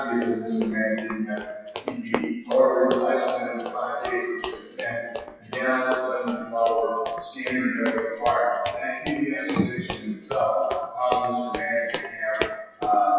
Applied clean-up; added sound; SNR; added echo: classical method WPE with log-MMSE.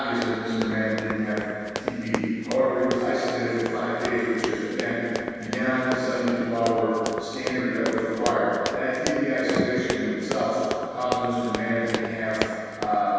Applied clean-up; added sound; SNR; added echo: none; Run; 8 dB; reverberation time 2.2 s.